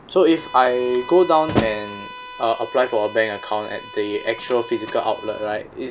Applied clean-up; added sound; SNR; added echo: none; Slam + Bowed string instrument; 11 dB; none.